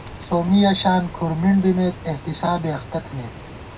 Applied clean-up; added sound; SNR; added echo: none; Rain; 15 dB; reverberation time 0.4 s.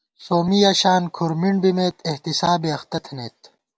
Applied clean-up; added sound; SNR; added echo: none; none; none; none.